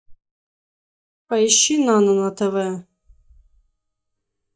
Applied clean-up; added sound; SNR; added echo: neural mask model DeepFilterNet 3.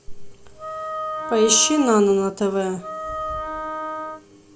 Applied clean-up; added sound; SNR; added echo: none; Wind instrument, woodwind instrument; 7 dB; none.